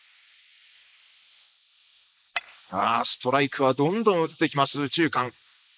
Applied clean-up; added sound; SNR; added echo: neural mask model Resemble Enhance denoiser.